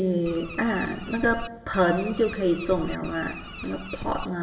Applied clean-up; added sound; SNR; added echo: none; Bird; 11 dB; reverberation time 1.1 s.